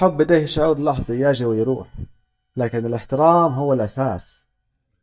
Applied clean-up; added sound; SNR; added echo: neural mask model DeepFilterNet 3.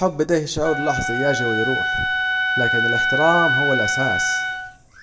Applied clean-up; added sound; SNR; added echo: none; Wind instrument, woodwind instrument; -1 dB; reverberation time 0.6 s.